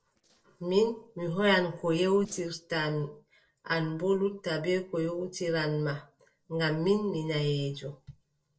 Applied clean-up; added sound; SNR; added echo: neural separator model SepFormer DNS4.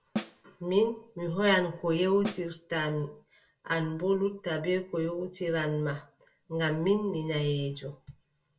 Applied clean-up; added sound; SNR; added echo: none; Snare drum; 6 dB; reverberation time 0.2 s.